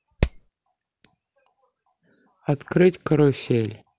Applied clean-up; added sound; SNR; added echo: none; Hammer; -1 dB; none.